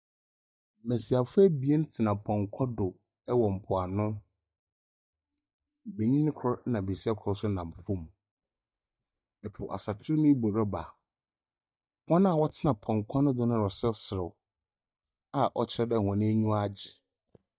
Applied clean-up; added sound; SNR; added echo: neural mask model DeepFilterNet 3.